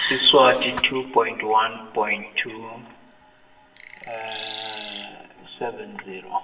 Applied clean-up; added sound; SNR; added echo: none; Chirp, tweet; 13 dB; reverberation time 0.9 s.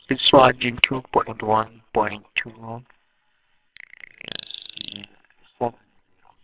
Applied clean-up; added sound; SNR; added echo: neural separator model SepFormer WHAMR!.